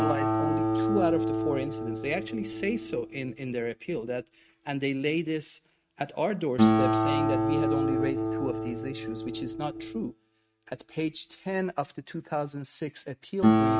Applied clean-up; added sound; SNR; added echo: neural mask model RNNoise.